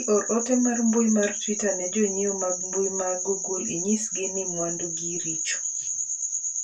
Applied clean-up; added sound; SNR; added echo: none; none; none; reverberation time 0.2 s.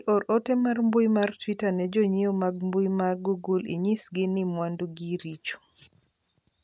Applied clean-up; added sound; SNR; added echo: none; none; none; none.